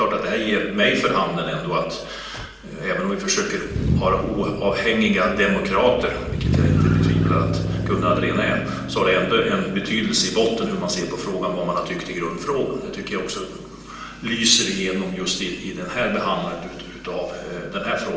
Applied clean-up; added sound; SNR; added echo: none; Motor vehicle (road); 5 dB; reverberation time 0.9 s.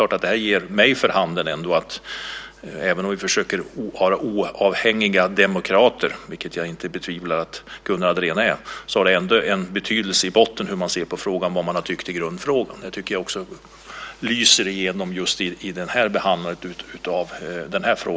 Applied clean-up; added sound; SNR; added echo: none; none; none; none.